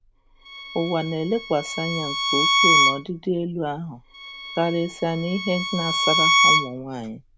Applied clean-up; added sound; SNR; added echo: none; Bowed string instrument; -3 dB; none.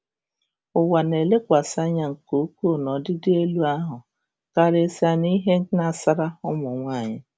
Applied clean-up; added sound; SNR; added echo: none; none; none; none.